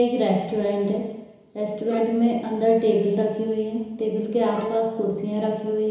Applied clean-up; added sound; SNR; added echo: none; Bowed string instrument; 13 dB; reverberation time 1.0 s.